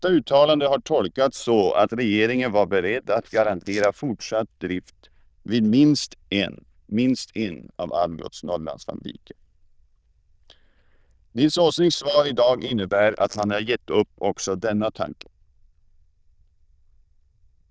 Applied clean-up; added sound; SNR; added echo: neural diffusion model UNIVERSE++.